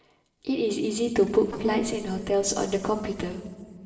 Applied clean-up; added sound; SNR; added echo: neural separator model SepFormer DNS4.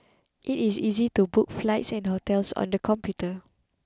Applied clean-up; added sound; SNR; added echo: none; none; none; none.